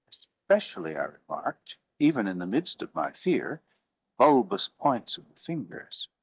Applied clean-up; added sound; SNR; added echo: neural mask model DeepFilterNet 3.